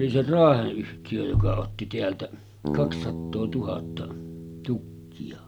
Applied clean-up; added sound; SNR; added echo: none; Bass guitar; 9 dB; none.